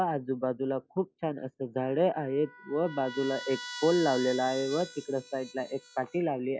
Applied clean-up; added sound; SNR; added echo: classical method log-MMSE.